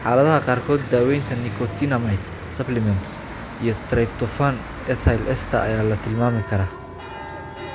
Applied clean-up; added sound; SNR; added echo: none; Church bell / Traffic noise, roadway noise; 10 dB; none.